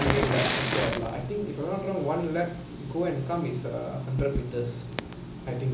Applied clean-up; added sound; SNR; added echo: none; Fire; 4 dB; reverberation time 0.6 s.